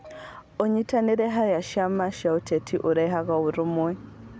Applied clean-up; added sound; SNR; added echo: none; none; none; none.